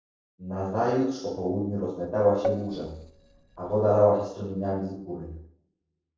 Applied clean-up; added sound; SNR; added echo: neural separator model SepFormer DNS4.